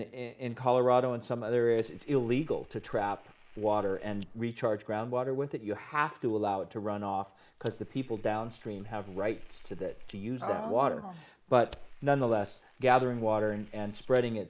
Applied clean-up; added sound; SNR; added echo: neural mask model Resemble Enhance denoiser.